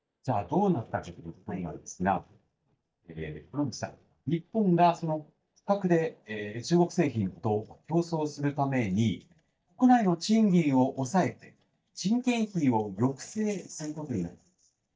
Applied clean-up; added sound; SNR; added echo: neural mask model DeepFilterNet 3.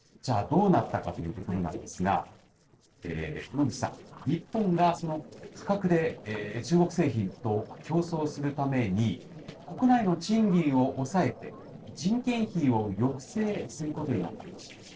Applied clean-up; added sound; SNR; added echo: neural separator model SepFormer DNS4.